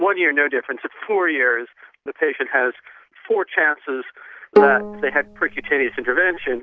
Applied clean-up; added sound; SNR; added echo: none; Bowed string instrument; 1 dB; none.